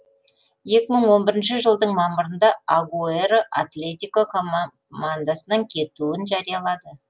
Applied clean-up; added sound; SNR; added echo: none; none; none; none.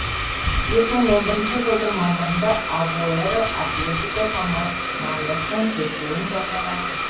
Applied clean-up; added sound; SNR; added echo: none; Domestic sounds, home sounds; 2 dB; reverberation time 0.6 s.